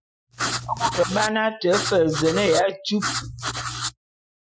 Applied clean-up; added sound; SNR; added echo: classical method Wiener filter.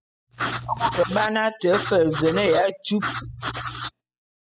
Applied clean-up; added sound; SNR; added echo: classical method spectral subtraction.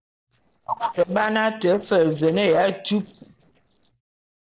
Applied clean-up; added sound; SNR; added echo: neural separator model SepFormer DNS4.